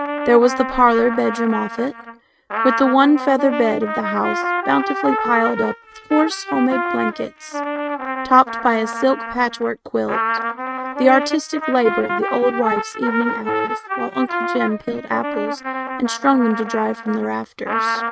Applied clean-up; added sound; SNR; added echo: neural mask model RNNoise.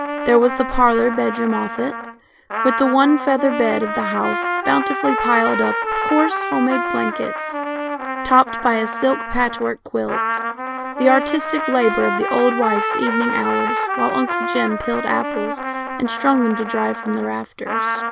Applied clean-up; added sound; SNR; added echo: none; Trumpet; 4 dB; none.